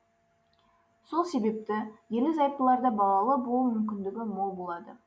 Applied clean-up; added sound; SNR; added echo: none; none; none; none.